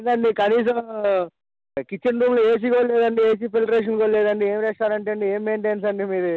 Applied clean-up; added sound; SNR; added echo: none; none; none; none.